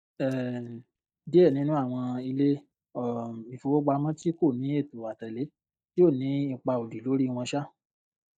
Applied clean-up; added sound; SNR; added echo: neural mask model DeepFilterNet 3.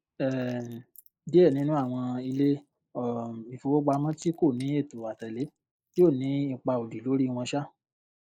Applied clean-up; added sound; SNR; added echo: neural mask model Resemble Enhance denoiser.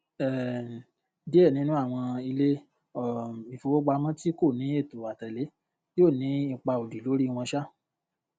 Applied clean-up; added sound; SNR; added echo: none; none; none; none.